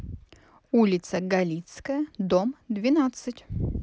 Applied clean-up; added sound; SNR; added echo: none; none; none; none.